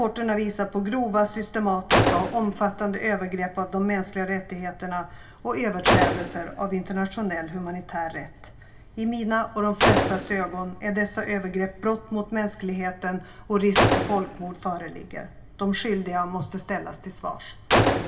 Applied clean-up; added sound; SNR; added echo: none; Gunshot, gunfire; 1 dB; reverberation time 0.2 s.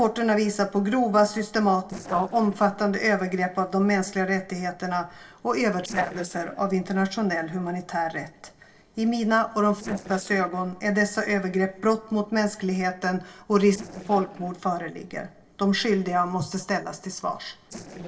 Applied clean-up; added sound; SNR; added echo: neural separator model SepFormer DNS4.